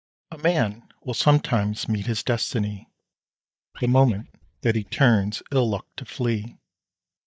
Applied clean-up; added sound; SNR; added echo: neural mask model DeepFilterNet 3.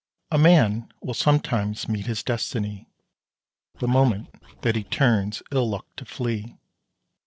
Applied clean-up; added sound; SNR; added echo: neural separator model SepFormer DNS4.